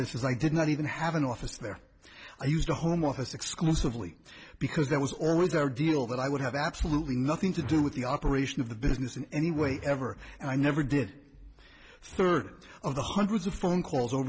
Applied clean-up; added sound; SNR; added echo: none; Whoosh, swoosh, swish; 17 dB; none.